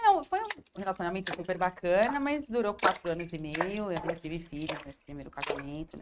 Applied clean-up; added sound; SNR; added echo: neural mask model RNNoise.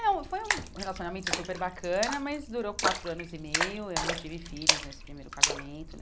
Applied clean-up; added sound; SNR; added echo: none; Splash, splatter; -2 dB; none.